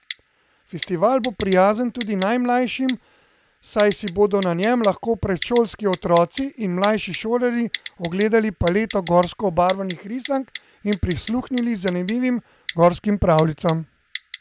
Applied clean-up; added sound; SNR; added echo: none; Typing; 15 dB; none.